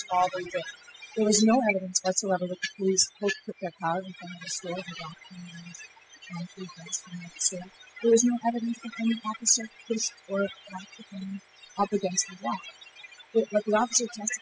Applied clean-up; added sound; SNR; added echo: classical method spectral subtraction.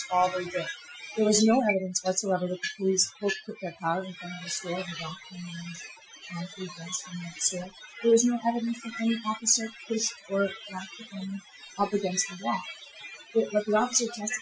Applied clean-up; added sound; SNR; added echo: classical method Wiener filter.